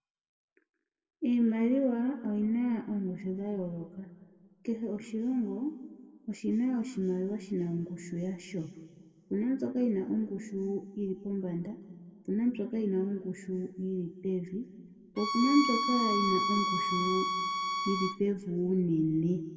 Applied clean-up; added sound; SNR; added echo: none; Bowed string instrument; 0 dB; reverberation time 1.5 s.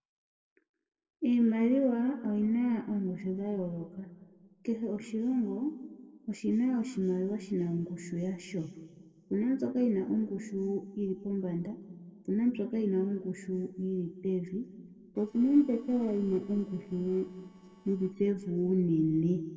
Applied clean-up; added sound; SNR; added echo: neural separator model SepFormer DNS4.